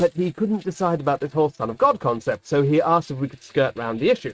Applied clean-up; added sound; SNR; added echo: neural mask model RNNoise.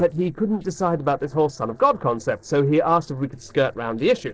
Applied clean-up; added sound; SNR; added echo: neural separator model SepFormer DNS4.